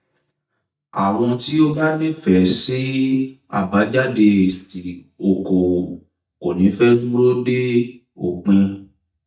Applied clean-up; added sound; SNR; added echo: neural mask model DeepFilterNet 3.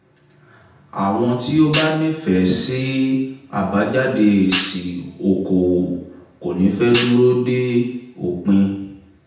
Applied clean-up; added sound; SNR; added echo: none; Hi-hat; 9 dB; reverberation time 0.8 s.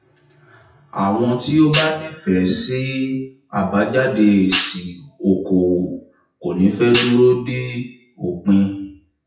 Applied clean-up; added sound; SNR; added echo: classical method WPE with log-MMSE.